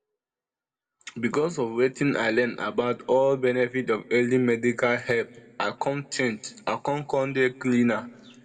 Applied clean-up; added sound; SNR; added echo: none; none; none; reverberation time 1.1 s.